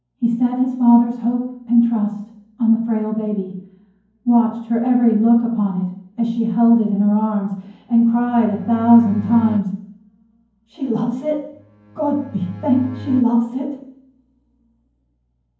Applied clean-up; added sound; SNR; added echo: none; Bowed string instrument; 15 dB; reverberation time 0.9 s.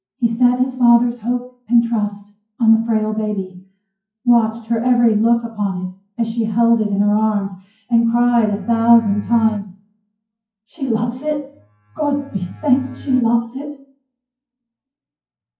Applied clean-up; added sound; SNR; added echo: classical method WPE with log-MMSE.